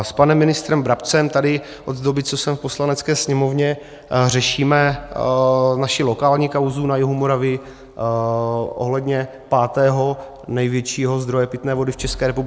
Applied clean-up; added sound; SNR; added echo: none; none; none; none.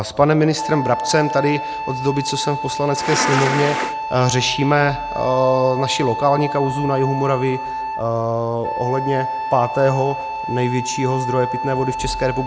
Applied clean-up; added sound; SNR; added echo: none; Wind instrument, woodwind instrument + Insect; 6 dB; none.